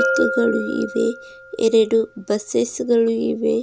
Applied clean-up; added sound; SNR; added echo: none; Bell; 8 dB; none.